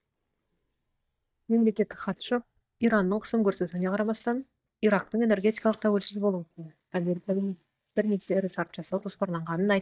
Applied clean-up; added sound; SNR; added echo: neural mask model DeepFilterNet 3.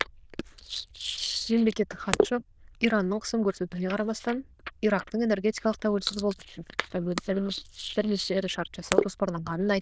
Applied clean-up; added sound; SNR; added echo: neural diffusion model UNIVERSE++.